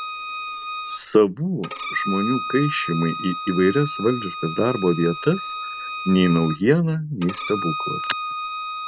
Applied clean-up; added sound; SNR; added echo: none; Bowed string instrument; 8 dB; none.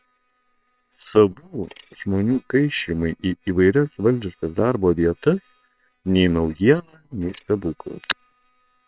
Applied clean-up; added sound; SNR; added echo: neural separator model SepFormer WHAM!.